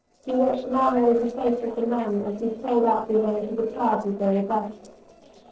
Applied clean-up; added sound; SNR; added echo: neural separator model SepFormer DNS4.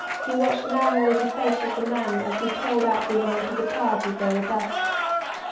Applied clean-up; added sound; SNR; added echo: none; Applause / Cheering; 3 dB; reverberation time 0.8 s.